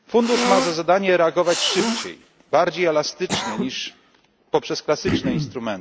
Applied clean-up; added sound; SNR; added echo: none; Cough; 6 dB; none.